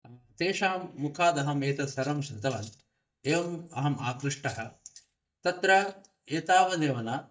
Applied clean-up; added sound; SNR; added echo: neural mask model DeepFilterNet 3.